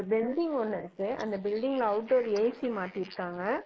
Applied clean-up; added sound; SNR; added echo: neural mask model Resemble Enhance denoiser.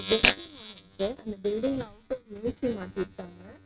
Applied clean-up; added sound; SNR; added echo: neural mask model RNNoise.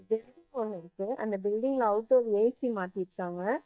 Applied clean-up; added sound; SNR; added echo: neural mask model DeepFilterNet 3.